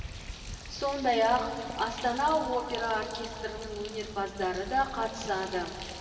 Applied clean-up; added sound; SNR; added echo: none; Bird; 12 dB; reverberation time 2.5 s.